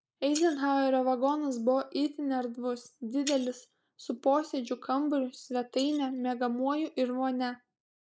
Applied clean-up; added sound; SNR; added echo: neural mask model Resemble Enhance denoiser.